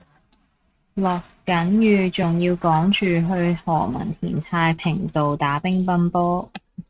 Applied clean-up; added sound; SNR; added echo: neural mask model RNNoise.